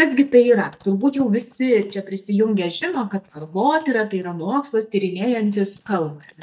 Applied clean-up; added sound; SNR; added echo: neural mask model DeepFilterNet 3.